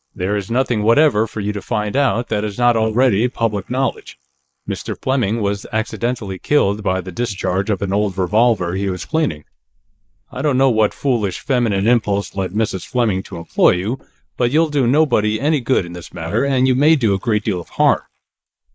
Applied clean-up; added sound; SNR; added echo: neural mask model Resemble Enhance denoiser.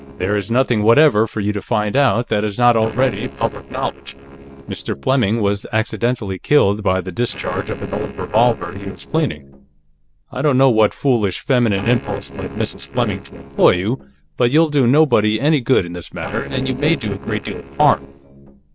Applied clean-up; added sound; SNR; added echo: neural separator model SepFormer DNS4.